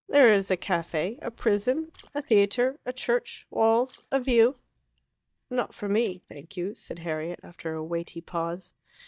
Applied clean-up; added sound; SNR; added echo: neural mask model DeepFilterNet 3.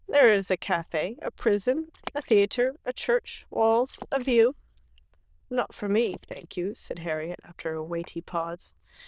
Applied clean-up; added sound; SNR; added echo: neural diffusion model UNIVERSE++.